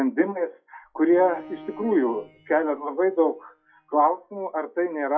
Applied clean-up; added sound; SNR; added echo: classical method WPE with log-MMSE.